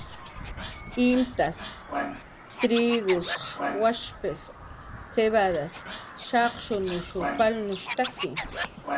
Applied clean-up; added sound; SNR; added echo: none; Bird vocalization, bird call, bird song + Scratching (performance technique); 8 dB; none.